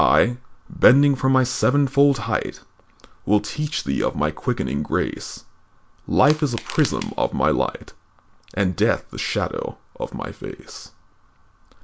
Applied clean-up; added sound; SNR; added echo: none; Crushing; 14 dB; none.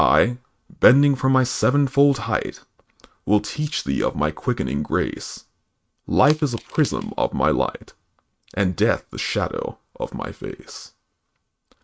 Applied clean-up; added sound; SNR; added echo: neural mask model RNNoise.